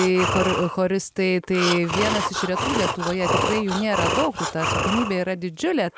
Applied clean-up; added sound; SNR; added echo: none; Breathing; 3 dB; none.